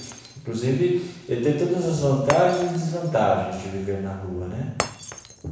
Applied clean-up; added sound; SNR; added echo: none; Shatter; 13 dB; reverberation time 1.1 s.